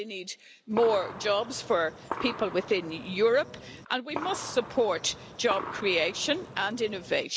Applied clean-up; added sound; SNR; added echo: none; Gunshot, gunfire; 11 dB; none.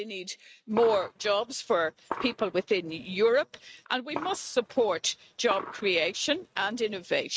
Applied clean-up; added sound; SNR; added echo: neural mask model RNNoise.